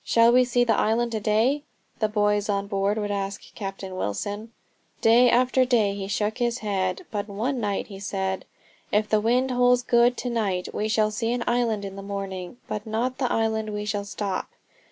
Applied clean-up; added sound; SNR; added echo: none; none; none; none.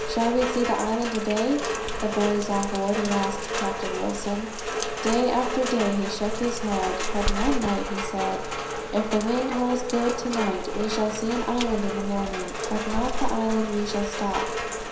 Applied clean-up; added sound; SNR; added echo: none; Rain; 2 dB; reverberation time 0.7 s.